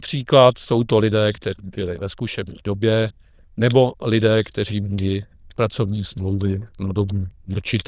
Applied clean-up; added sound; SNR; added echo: neural diffusion model UNIVERSE++.